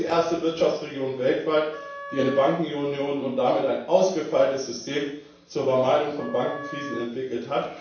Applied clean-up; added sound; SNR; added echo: none; Wind instrument, woodwind instrument; 14 dB; reverberation time 0.7 s.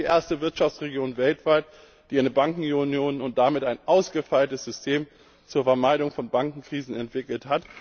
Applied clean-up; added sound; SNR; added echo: none; none; none; none.